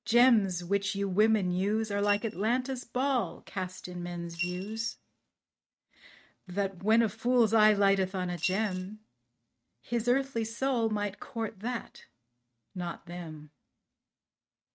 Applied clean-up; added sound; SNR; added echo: neural mask model RNNoise.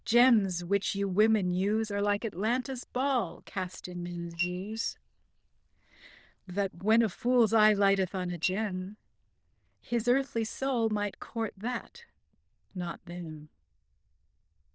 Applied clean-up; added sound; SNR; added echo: neural diffusion model UNIVERSE++.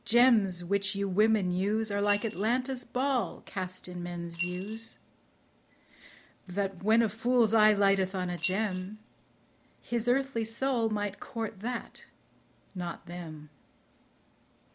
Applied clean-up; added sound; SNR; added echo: none; Coin (dropping) / Glass; 10 dB; none.